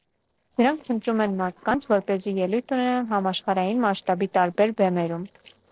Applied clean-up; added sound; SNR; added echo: neural separator model SepFormer DNS4.